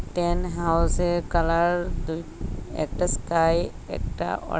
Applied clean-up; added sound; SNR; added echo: none; Purr; 4 dB; none.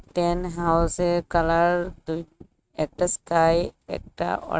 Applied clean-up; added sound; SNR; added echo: neural mask model RNNoise.